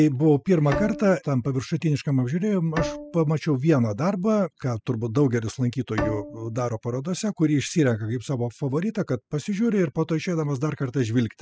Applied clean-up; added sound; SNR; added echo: classical method spectral subtraction.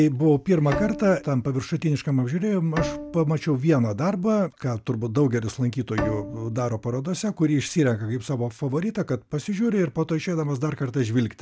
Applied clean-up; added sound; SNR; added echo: none; Bowed string instrument; 11 dB; none.